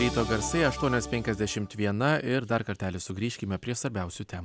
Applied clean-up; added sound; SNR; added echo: none; none; none; none.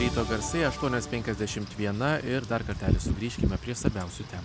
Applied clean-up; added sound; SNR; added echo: none; Wind / Rain; 3 dB; none.